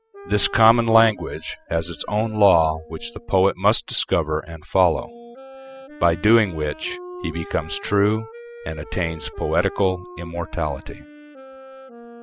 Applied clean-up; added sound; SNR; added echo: classical method spectral subtraction.